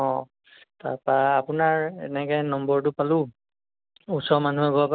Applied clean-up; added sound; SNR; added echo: none; none; none; none.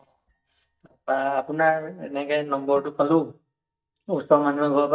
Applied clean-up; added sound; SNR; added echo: neural mask model DeepFilterNet 3.